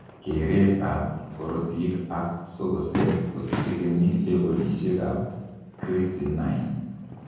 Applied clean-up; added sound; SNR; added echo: none; Fireworks; 11 dB; reverberation time 1.3 s.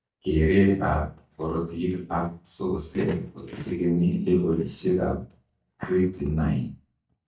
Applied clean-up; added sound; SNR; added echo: neural mask model DeepFilterNet 3.